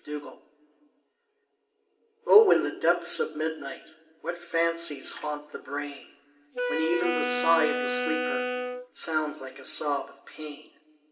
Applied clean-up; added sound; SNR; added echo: none; Wind instrument, woodwind instrument; 1 dB; reverberation time 2.4 s.